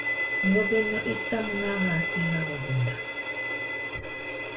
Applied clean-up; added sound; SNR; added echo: none; Bowed string instrument; 1 dB; reverberation time 0.2 s.